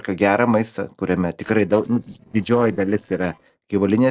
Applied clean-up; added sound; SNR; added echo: neural separator model SepFormer DNS4.